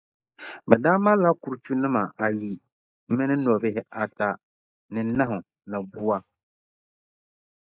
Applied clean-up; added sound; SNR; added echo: neural mask model Resemble Enhance denoiser.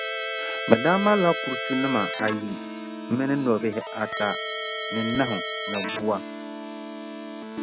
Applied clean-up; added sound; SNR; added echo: none; Keyboard (musical); 5 dB; none.